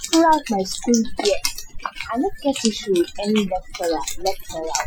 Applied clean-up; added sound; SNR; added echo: classical method Wiener filter.